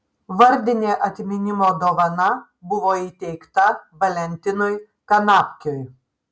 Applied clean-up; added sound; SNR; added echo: none; none; none; none.